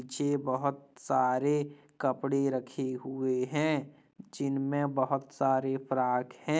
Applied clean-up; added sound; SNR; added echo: none; none; none; none.